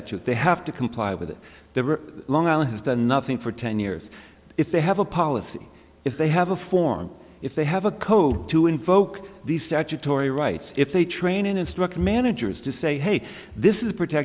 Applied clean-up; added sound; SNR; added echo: none; none; none; none.